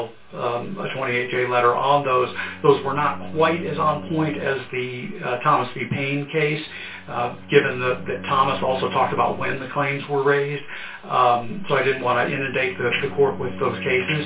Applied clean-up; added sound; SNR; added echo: none; Bowed string instrument; 17 dB; reverberation time 0.3 s.